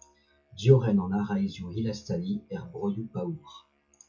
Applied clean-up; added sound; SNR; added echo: classical method WPE with log-MMSE.